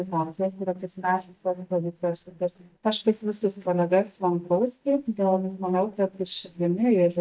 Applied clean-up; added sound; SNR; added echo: neural mask model DeepFilterNet 3.